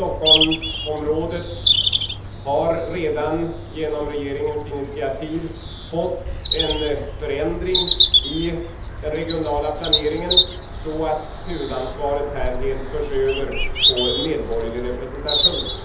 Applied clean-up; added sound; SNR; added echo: none; Bird vocalization, bird call, bird song; -2 dB; reverberation time 0.8 s.